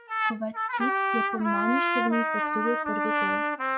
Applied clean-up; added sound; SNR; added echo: classical method log-MMSE.